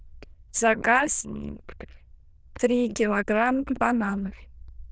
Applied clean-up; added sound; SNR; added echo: neural diffusion model UNIVERSE++.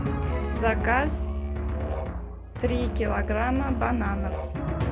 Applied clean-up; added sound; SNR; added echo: none; Drum + Musical instrument; -2 dB; none.